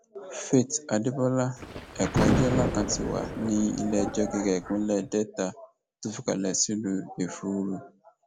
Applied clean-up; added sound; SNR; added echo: none; Thunder; 2 dB; none.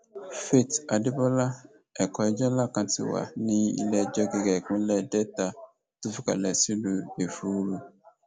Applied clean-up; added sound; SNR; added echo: none; none; none; none.